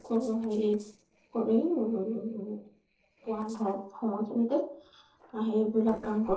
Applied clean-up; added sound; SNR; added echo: neural separator model SepFormer DNS4.